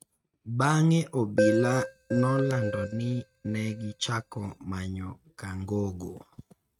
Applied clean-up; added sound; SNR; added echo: neural mask model RNNoise.